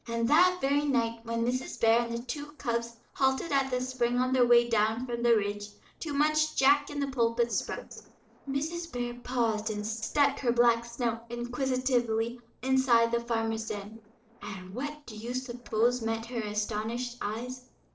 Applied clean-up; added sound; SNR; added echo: neural separator model SepFormer DNS4.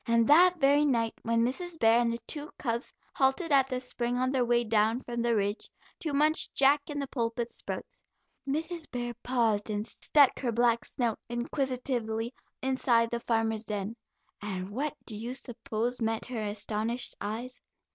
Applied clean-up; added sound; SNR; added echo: none; none; none; none.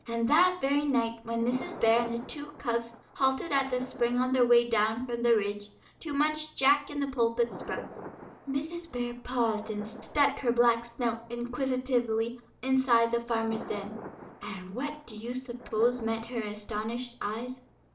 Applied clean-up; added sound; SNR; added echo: none; Thunder; 18 dB; reverberation time 0.4 s.